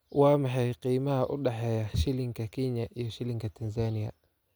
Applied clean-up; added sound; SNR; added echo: none; none; none; none.